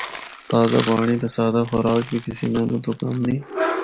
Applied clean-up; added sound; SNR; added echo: none; Coin (dropping); 15 dB; none.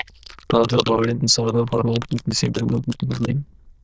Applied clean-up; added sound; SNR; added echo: neural diffusion model UNIVERSE++.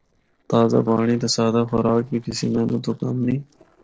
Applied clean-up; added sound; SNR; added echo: neural separator model SepFormer DNS4.